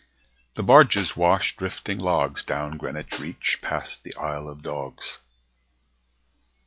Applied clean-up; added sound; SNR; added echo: classical method log-MMSE.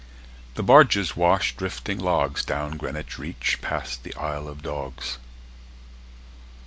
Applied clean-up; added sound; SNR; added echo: none; none; none; none.